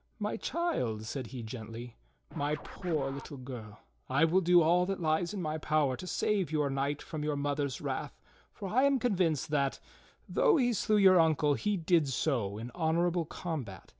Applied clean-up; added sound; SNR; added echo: none; Scratching (performance technique); 19 dB; none.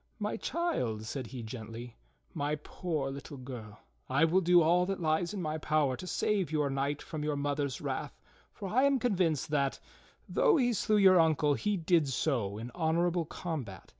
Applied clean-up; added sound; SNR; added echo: none; none; none; none.